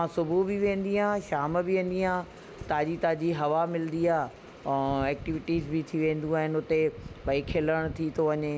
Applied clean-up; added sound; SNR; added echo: none; none; none; none.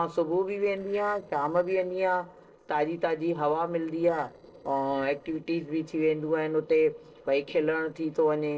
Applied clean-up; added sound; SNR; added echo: neural separator model SepFormer DNS4.